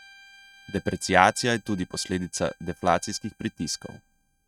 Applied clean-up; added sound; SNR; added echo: neural mask model RNNoise.